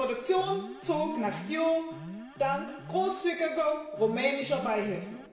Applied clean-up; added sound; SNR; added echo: none; Alarm; 13 dB; reverberation time 0.9 s.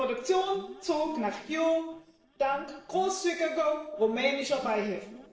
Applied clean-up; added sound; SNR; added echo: neural separator model SepFormer DNS4.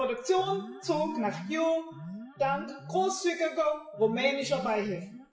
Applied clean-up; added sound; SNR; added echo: classical method WPE with log-MMSE.